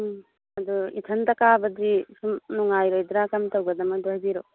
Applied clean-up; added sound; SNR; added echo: none; none; none; none.